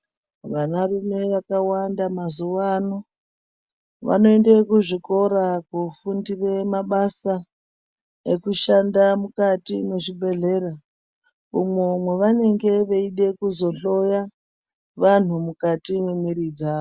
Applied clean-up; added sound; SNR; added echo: none; none; none; none.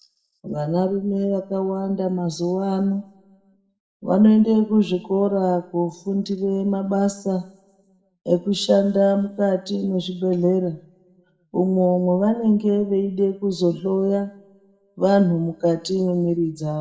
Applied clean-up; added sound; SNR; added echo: none; none; none; reverberation time 0.7 s.